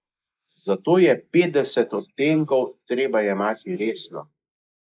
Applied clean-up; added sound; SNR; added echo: neural mask model Resemble Enhance denoiser.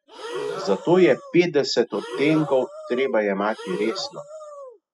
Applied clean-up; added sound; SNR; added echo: classical method spectral subtraction.